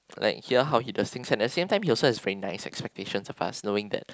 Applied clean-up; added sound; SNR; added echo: none; none; none; none.